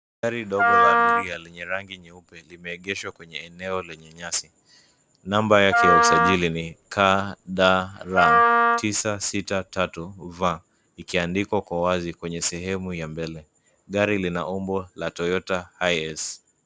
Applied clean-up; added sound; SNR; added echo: none; Wind instrument, woodwind instrument; -4 dB; none.